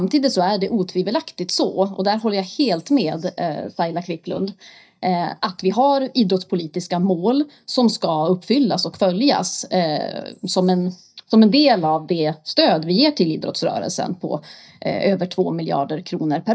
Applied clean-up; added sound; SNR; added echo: neural mask model DeepFilterNet 3.